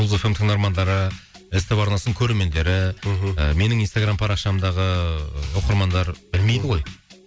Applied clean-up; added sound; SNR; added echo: none; none; none; none.